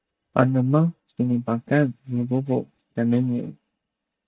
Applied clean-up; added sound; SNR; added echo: neural mask model DeepFilterNet 3.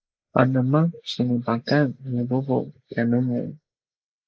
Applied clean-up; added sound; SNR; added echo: neural mask model Resemble Enhance denoiser.